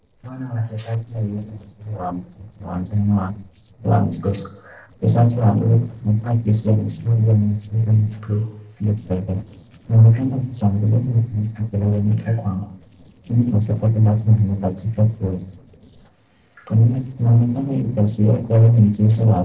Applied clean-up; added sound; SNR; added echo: neural separator model SepFormer DNS4.